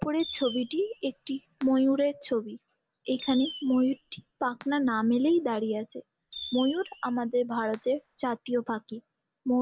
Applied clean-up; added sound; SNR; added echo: none; Fireworks; 16 dB; none.